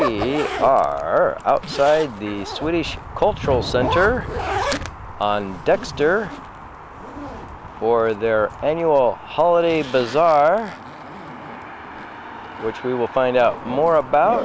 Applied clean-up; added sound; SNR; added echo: none; Zipper (clothing); 11 dB; none.